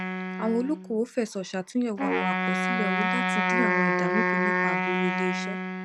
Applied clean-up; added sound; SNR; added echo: none; Wind instrument, woodwind instrument; -3 dB; none.